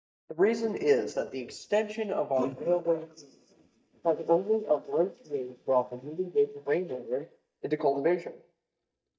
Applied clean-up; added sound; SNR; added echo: neural mask model DeepFilterNet 3.